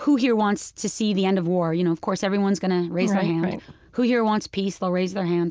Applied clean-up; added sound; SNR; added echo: none; none; none; none.